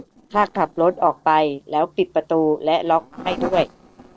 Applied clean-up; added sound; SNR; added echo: neural separator model SepFormer DNS4.